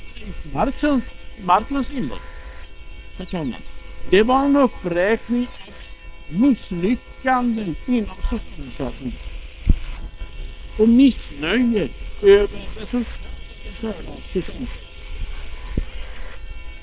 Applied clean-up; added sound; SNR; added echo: neural separator model SepFormer WHAM!.